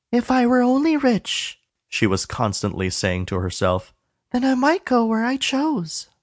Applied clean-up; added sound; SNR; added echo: none; none; none; none.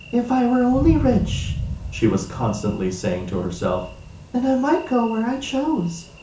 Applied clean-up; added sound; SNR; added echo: none; Thunder; 9 dB; reverberation time 0.7 s.